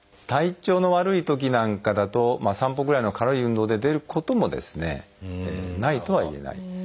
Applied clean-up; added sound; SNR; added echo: none; none; none; none.